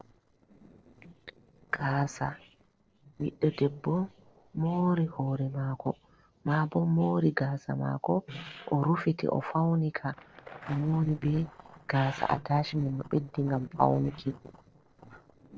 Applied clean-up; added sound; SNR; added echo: neural separator model SepFormer DNS4.